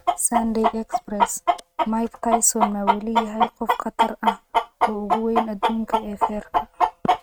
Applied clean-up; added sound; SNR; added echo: neural mask model RNNoise.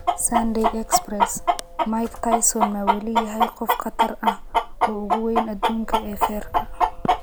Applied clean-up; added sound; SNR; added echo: none; Chicken, rooster; -3 dB; none.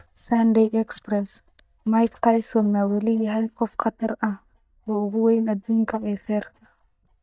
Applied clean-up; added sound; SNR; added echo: neural mask model DeepFilterNet 3.